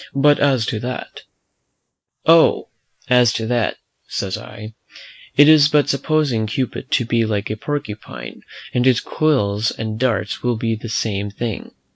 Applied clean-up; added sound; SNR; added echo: neural mask model Resemble Enhance denoiser.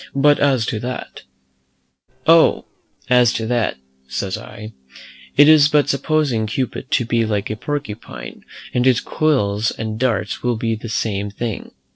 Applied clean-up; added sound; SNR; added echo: neural separator model SepFormer DNS4.